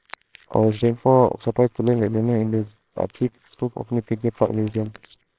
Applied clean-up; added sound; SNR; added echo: neural separator model SepFormer WHAMR!.